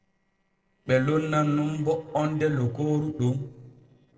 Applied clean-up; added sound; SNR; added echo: neural separator model SepFormer DNS4.